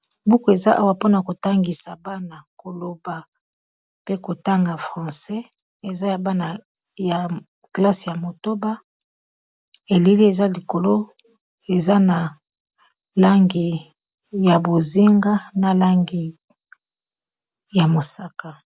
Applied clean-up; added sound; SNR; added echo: none; none; none; none.